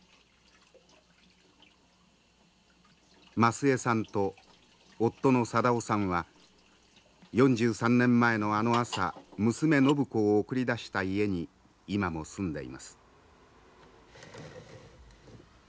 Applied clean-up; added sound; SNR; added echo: none; none; none; none.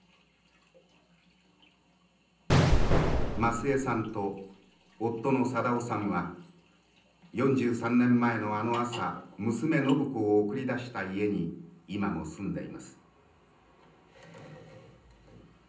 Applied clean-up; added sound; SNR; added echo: none; Explosion; -4 dB; reverberation time 0.6 s.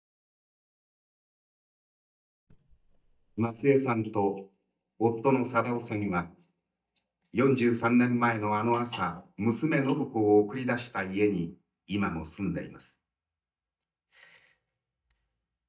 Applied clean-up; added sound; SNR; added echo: neural mask model DeepFilterNet 3.